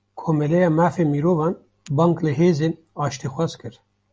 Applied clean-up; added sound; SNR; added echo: none; none; none; none.